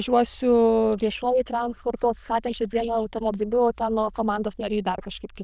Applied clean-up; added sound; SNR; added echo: neural diffusion model UNIVERSE++.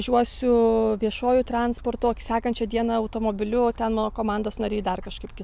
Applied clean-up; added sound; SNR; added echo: none; none; none; none.